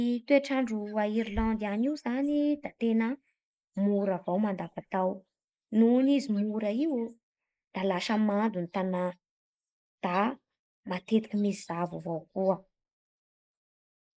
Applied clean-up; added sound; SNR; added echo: neural mask model Resemble Enhance denoiser.